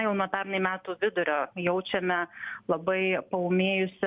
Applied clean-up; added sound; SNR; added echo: none; none; none; none.